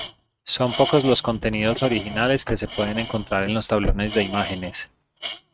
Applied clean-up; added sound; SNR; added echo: neural mask model RNNoise.